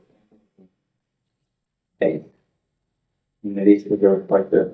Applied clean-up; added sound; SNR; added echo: neural mask model DeepFilterNet 3.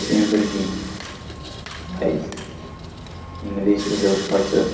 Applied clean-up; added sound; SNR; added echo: none; Sawing; 10 dB; reverberation time 0.6 s.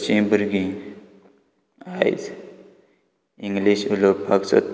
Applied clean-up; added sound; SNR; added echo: none; none; none; none.